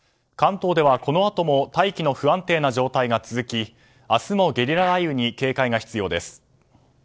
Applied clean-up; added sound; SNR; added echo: neural separator model SepFormer DNS4.